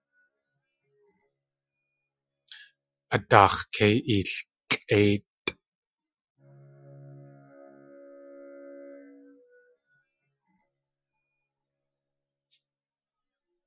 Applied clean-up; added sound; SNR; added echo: classical method Wiener filter.